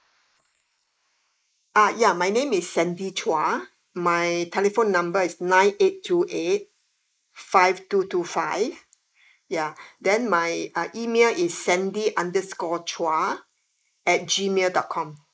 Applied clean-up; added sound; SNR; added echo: neural mask model Resemble Enhance denoiser.